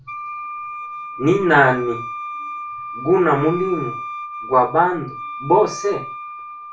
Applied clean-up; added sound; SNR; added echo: none; Wind instrument, woodwind instrument; 10 dB; reverberation time 0.3 s.